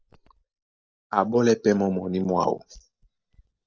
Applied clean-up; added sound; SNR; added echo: neural mask model DeepFilterNet 3.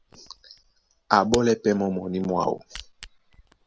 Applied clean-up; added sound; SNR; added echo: none; Camera; 18 dB; none.